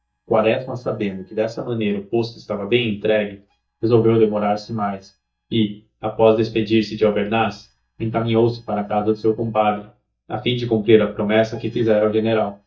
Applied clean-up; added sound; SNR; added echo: neural mask model DeepFilterNet 3.